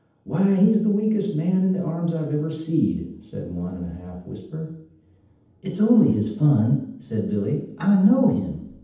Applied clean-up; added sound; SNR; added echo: none; none; none; reverberation time 0.8 s.